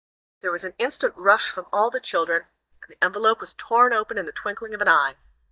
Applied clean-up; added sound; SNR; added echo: neural mask model DeepFilterNet 3.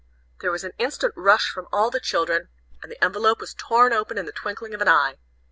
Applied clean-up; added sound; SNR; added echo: none; none; none; none.